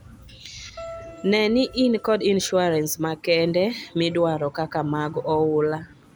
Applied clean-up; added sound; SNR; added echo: none; Keyboard (musical); 18 dB; none.